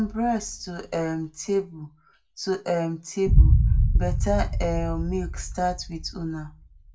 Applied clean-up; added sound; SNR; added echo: none; Boom; -4 dB; reverberation time 0.2 s.